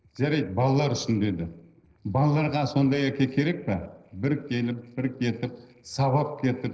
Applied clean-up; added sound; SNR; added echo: neural separator model SepFormer DNS4.